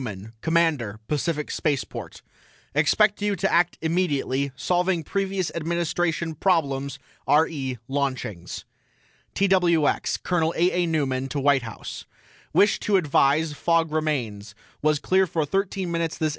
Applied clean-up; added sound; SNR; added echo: none; none; none; none.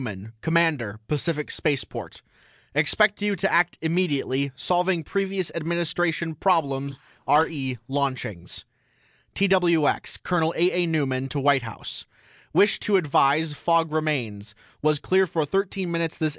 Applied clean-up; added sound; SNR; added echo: neural mask model Resemble Enhance denoiser.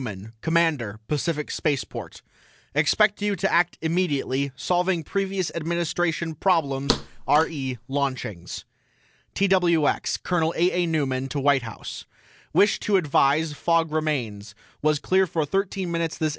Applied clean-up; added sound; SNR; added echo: none; Thump, thud; 7 dB; none.